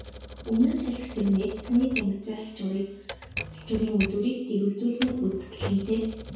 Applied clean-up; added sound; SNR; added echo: none; Typewriter; 11 dB; reverberation time 0.6 s.